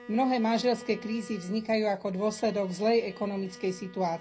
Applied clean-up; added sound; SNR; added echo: none; Bowed string instrument; 20 dB; reverberation time 0.4 s.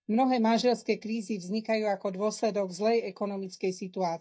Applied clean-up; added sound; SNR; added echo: neural mask model DeepFilterNet 3.